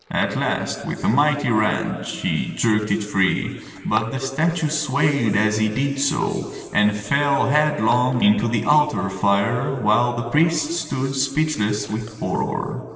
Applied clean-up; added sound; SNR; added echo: neural separator model SepFormer DNS4.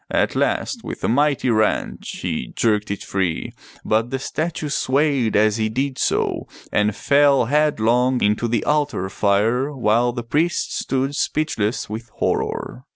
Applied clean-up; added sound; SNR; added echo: none; none; none; none.